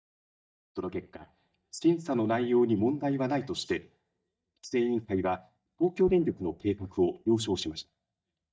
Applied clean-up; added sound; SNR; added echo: neural mask model DeepFilterNet 3.